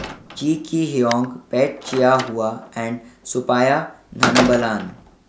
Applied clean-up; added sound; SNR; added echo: none; Slam; 8 dB; none.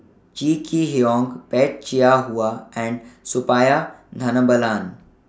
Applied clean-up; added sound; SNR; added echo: none; none; none; none.